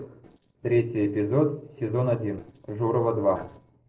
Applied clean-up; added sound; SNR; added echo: neural separator model SepFormer DNS4.